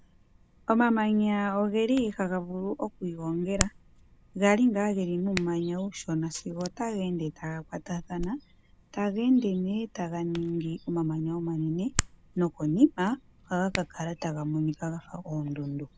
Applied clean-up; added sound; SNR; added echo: none; Hands; 13 dB; none.